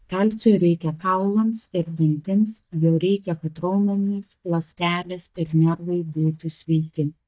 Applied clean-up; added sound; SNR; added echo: neural mask model DeepFilterNet 3.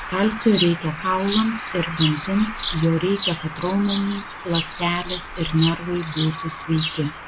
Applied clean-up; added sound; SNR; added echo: none; Bird vocalization, bird call, bird song; 7 dB; none.